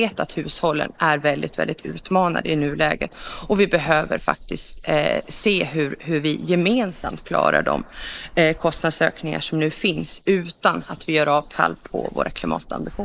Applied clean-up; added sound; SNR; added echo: neural mask model Resemble Enhance denoiser.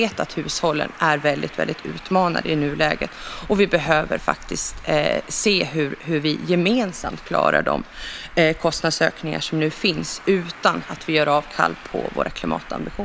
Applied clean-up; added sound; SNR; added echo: none; Traffic noise, roadway noise; 17 dB; none.